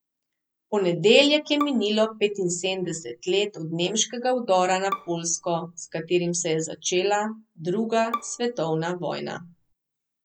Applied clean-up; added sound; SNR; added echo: none; Bowed string instrument; 14 dB; none.